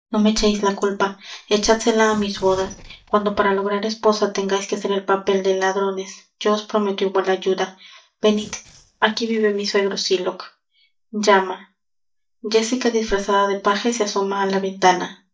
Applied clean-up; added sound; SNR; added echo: neural mask model DeepFilterNet 3.